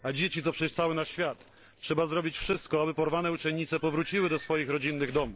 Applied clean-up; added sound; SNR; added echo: neural separator model SepFormer DNS4.